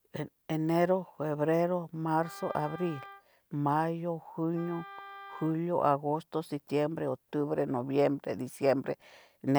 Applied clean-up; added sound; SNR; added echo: none; Wind instrument, woodwind instrument; 19 dB; none.